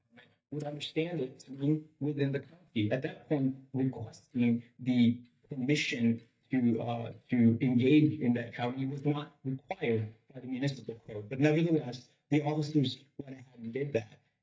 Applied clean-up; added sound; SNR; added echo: neural mask model DeepFilterNet 3.